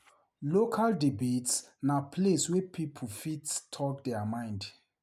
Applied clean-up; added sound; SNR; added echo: none; none; none; none.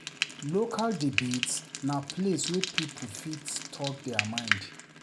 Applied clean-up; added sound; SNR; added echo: none; Frying (food); 3 dB; none.